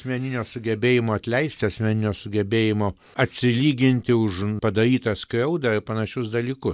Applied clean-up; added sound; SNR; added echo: none; none; none; none.